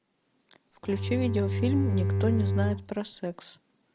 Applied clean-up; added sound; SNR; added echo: none; Bowed string instrument; -3 dB; none.